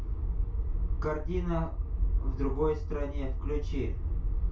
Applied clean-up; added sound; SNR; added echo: none; none; none; reverberation time 0.2 s.